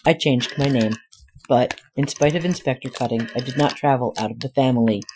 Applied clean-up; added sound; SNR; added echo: classical method Wiener filter.